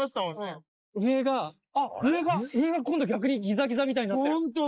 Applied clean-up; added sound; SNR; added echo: neural mask model Resemble Enhance denoiser.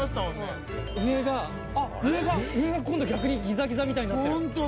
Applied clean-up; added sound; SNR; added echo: none; Ringtone; 16 dB; none.